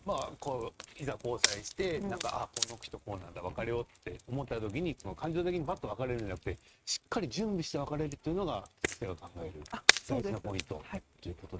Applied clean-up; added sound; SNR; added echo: neural mask model RNNoise.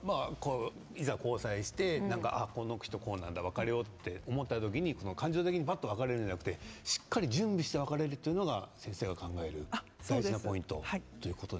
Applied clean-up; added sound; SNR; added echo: none; none; none; none.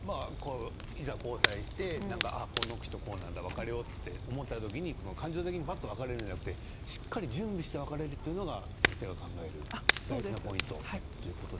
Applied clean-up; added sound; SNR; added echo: none; Crackle; -2 dB; none.